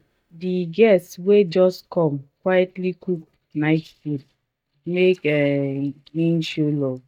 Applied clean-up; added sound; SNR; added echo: neural mask model DeepFilterNet 3.